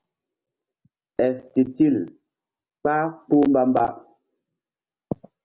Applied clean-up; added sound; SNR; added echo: none; none; none; none.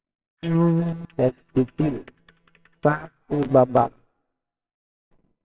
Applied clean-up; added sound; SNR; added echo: neural separator model SepFormer WHAMR!.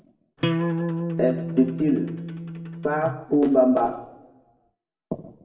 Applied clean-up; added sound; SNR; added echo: none; Acoustic guitar; 3 dB; reverberation time 0.8 s.